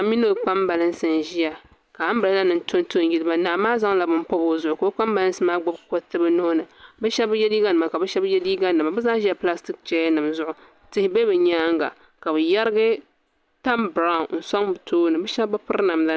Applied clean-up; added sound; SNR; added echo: none; none; none; none.